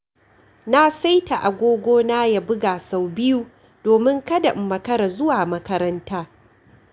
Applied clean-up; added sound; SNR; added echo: none; none; none; none.